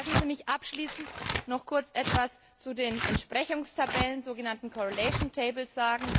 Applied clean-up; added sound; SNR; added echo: none; Tearing; 2 dB; none.